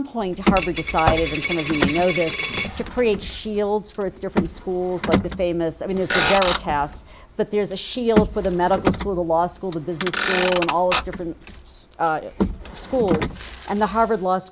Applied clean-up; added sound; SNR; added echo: none; Motor vehicle (road) + Coin (dropping); 3 dB; none.